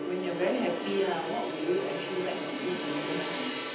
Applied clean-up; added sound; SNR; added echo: none; Gong; 3 dB; reverberation time 0.8 s.